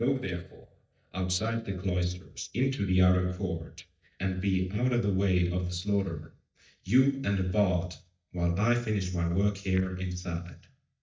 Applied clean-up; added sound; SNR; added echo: neural mask model DeepFilterNet 3.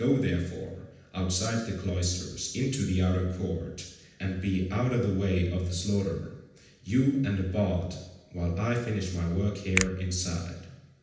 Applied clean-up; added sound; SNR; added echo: none; Finger snapping; 6 dB; reverberation time 0.9 s.